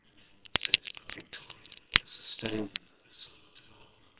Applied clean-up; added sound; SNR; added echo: neural separator model SepFormer WHAMR!.